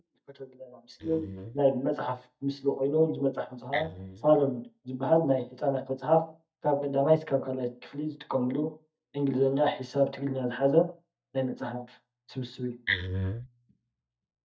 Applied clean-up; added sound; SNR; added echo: neural mask model DeepFilterNet 3.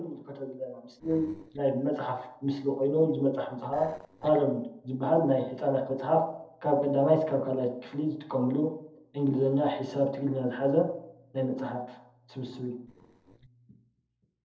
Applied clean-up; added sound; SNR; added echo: neural separator model SepFormer DNS4.